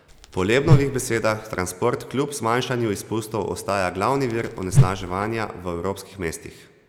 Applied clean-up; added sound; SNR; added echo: none; Whoosh, swoosh, swish; -2 dB; none.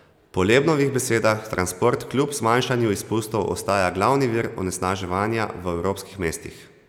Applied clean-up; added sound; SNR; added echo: none; none; none; none.